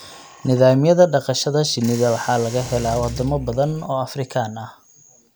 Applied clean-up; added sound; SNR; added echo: none; Growling; 13 dB; none.